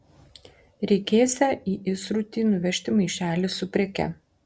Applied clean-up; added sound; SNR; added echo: none; none; none; none.